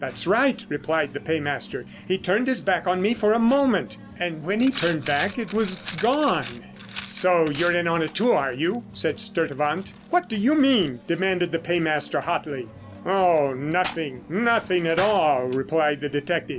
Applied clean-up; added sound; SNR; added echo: none; Coin (dropping); 16 dB; none.